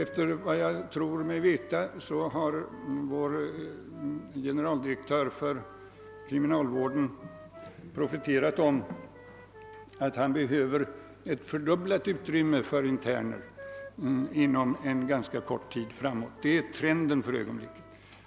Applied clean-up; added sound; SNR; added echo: none; Wind instrument, woodwind instrument; 20 dB; none.